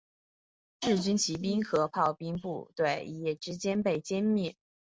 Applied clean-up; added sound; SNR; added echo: none; none; none; none.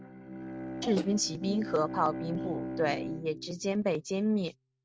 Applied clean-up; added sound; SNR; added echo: neural mask model RNNoise.